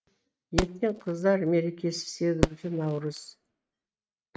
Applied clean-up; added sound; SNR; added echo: neural mask model RNNoise.